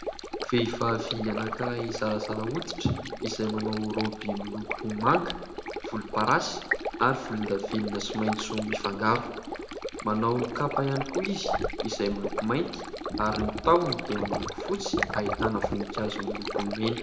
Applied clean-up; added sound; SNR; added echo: none; Stream; 4 dB; reverberation time 0.6 s.